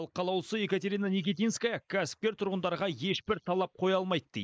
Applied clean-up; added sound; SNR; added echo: neural mask model Resemble Enhance denoiser.